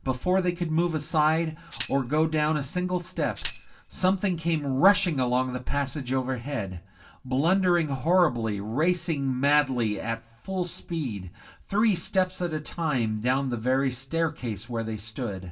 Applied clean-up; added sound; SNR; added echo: none; Tambourine; 0 dB; reverberation time 0.2 s.